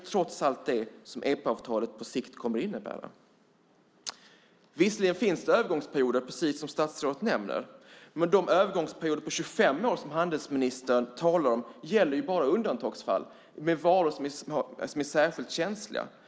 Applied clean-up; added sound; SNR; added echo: none; none; none; none.